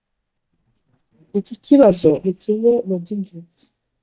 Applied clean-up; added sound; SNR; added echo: neural mask model DeepFilterNet 3.